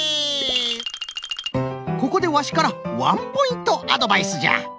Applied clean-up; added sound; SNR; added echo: none; none; none; none.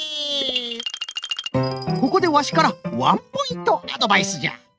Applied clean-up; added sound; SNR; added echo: neural mask model RNNoise.